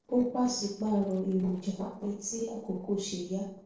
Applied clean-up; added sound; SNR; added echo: neural separator model SepFormer DNS4.